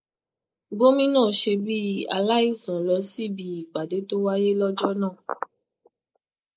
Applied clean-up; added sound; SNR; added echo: neural mask model Resemble Enhance denoiser.